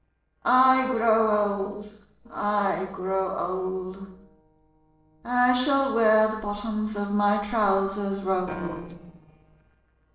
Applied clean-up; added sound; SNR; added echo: neural separator model SepFormer DNS4.